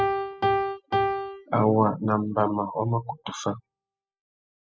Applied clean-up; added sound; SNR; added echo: classical method spectral subtraction.